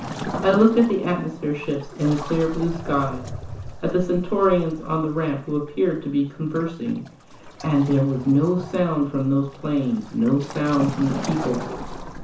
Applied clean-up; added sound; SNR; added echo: none; Waves, surf; 11 dB; reverberation time 0.9 s.